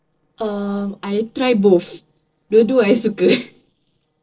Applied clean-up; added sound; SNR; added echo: neural separator model SepFormer DNS4.